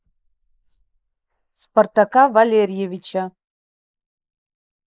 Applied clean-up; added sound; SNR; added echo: neural mask model Resemble Enhance denoiser.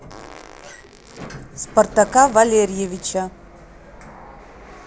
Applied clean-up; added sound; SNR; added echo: none; Fart + Sliding door; 17 dB; none.